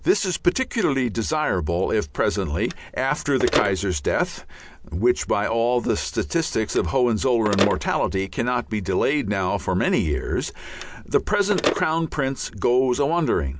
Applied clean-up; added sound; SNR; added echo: none; Telephone; 12 dB; none.